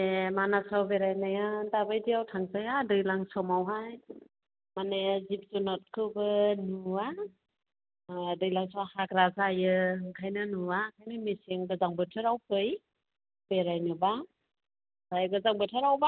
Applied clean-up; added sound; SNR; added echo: none; none; none; none.